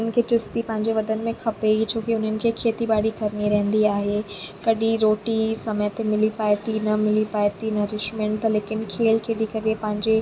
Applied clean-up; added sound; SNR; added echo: none; none; none; none.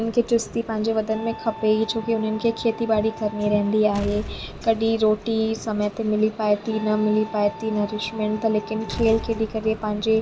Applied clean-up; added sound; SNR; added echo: none; Explosion + Wind instrument, woodwind instrument; 16 dB; none.